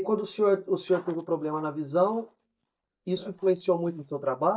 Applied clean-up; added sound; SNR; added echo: neural mask model DeepFilterNet 3.